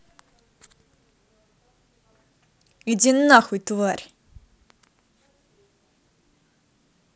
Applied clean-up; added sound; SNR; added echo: none; none; none; none.